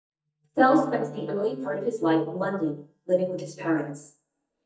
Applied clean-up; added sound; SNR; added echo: neural mask model DeepFilterNet 3.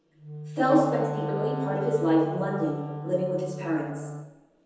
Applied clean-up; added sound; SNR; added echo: none; Wind instrument, woodwind instrument; 7 dB; reverberation time 1.1 s.